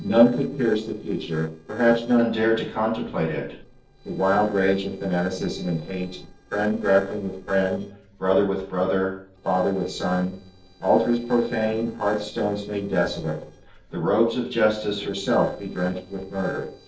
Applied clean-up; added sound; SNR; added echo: neural separator model SepFormer DNS4.